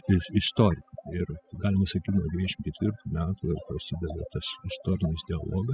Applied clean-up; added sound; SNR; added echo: classical method spectral subtraction.